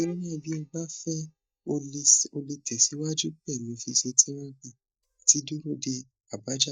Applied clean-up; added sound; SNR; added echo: neural mask model DeepFilterNet 3.